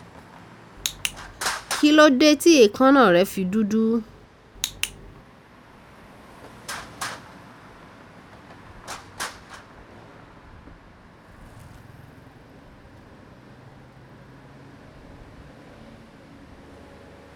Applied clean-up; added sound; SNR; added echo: none; Traffic noise, roadway noise; 16 dB; none.